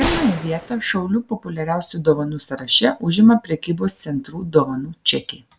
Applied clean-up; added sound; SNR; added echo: none; Gunshot, gunfire; 12 dB; none.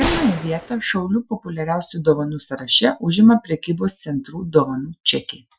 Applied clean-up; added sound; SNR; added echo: classical method Wiener filter.